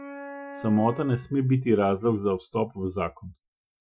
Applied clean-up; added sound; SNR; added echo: classical method Wiener filter.